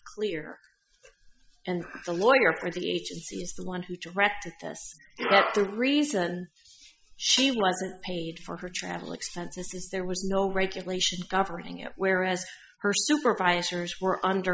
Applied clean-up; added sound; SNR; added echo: classical method Wiener filter.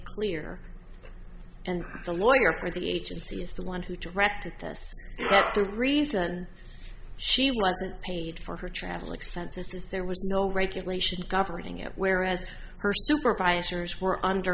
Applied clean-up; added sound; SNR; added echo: none; none; none; none.